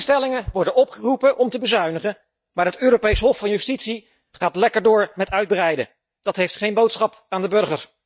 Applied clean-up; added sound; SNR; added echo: neural mask model DeepFilterNet 3.